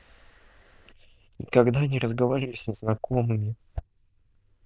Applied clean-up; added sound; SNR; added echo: neural diffusion model UNIVERSE++.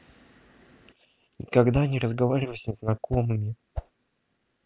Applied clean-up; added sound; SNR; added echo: none; Whoosh, swoosh, swish; 9 dB; none.